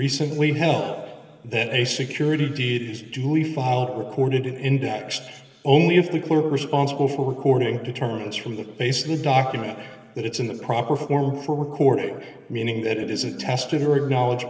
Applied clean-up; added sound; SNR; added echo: none; Piano; 11 dB; reverberation time 1.9 s.